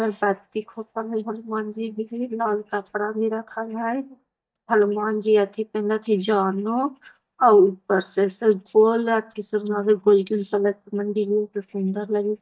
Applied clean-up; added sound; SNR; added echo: neural mask model DeepFilterNet 3.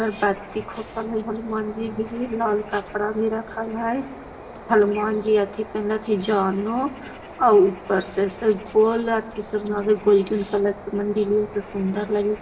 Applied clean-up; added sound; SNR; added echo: none; Bird; 17 dB; reverberation time 0.8 s.